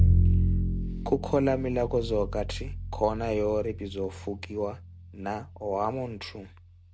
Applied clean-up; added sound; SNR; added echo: none; Bowed string instrument; -1 dB; none.